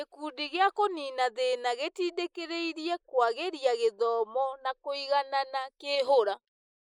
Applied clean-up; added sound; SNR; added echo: neural mask model Resemble Enhance denoiser.